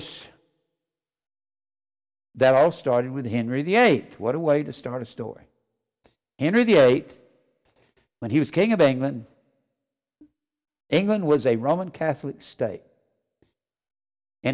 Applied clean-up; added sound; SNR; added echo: none; none; none; none.